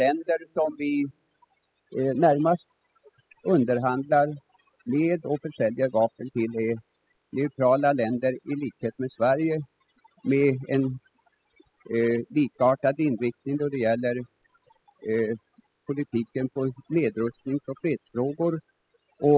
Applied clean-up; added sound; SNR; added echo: classical method spectral subtraction.